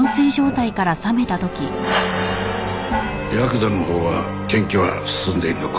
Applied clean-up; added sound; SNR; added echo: none; Gong; 13 dB; none.